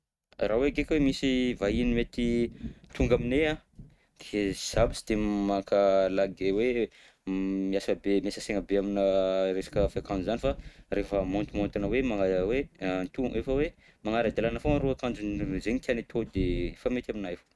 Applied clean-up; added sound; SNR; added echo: neural mask model RNNoise.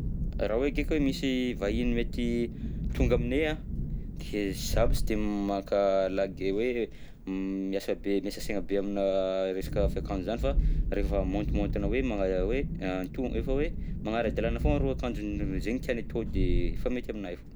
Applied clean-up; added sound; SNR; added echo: none; Thunderstorm; 1 dB; none.